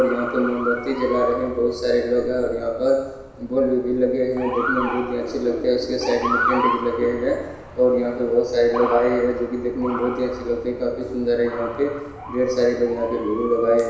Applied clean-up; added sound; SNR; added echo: none; Motor vehicle (road) / Siren; 9 dB; reverberation time 1.0 s.